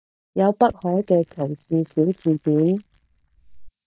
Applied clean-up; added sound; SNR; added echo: neural mask model DeepFilterNet 3.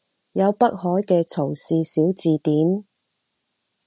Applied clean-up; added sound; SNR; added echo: none; none; none; none.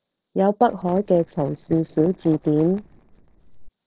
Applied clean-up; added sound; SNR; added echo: neural separator model SepFormer DNS4.